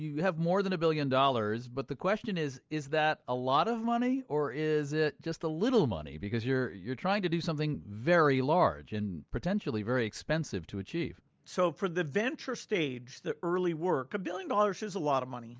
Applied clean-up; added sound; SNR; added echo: none; none; none; none.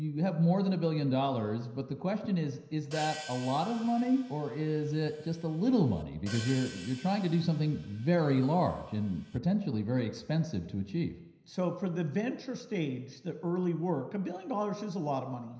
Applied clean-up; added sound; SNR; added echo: none; Hi-hat; 17 dB; reverberation time 0.9 s.